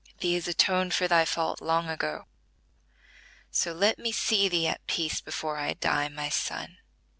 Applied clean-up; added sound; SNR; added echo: none; none; none; none.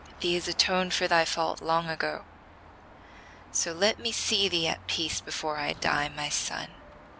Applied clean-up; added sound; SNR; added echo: none; Car passing by / Traffic noise, roadway noise / Engine; 19 dB; none.